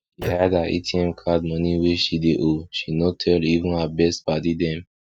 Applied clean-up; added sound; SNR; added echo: neural mask model DeepFilterNet 3.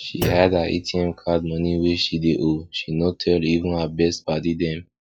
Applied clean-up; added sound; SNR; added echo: classical method log-MMSE.